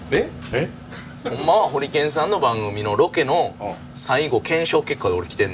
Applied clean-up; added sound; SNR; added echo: none; Shatter; 18 dB; none.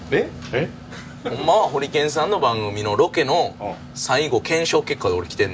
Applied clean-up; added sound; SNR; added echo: none; none; none; none.